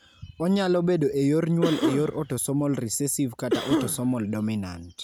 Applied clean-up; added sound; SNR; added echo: none; Cough; 4 dB; none.